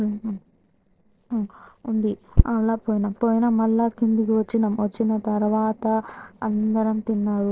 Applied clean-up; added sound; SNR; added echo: neural separator model SepFormer DNS4.